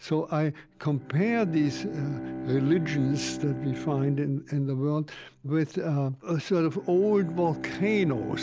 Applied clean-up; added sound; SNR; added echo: none; Bowed string instrument; 11 dB; none.